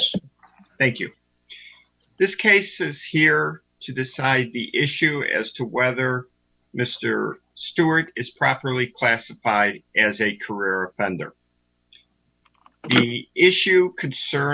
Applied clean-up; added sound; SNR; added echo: none; none; none; none.